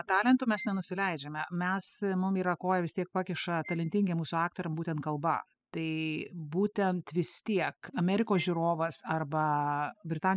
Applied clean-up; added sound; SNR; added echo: classical method spectral subtraction.